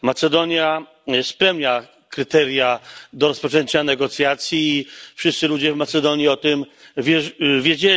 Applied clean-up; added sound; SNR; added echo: none; none; none; none.